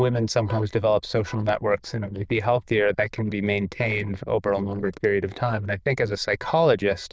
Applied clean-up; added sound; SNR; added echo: neural diffusion model UNIVERSE++.